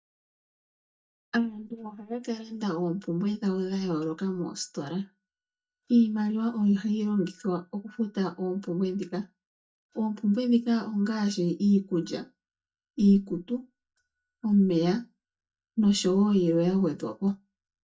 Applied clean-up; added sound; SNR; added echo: neural mask model DeepFilterNet 3.